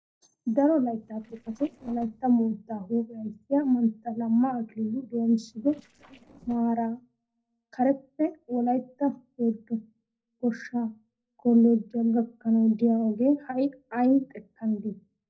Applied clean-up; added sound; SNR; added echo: neural separator model SepFormer DNS4.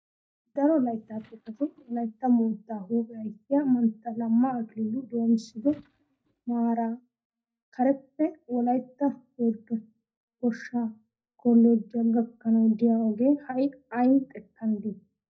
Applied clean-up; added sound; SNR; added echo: neural mask model DeepFilterNet 3.